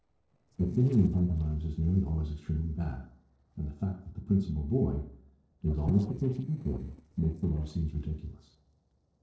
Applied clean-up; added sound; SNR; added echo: neural separator model SepFormer DNS4.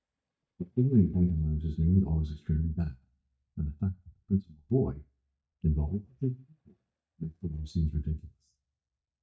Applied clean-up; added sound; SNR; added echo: neural mask model DeepFilterNet 3.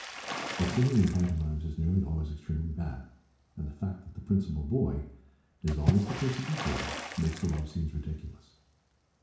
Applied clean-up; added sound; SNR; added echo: none; Water / Splash, splatter; 9 dB; reverberation time 0.6 s.